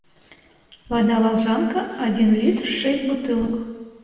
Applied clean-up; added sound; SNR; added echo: none; Whoosh, swoosh, swish; 15 dB; reverberation time 1.3 s.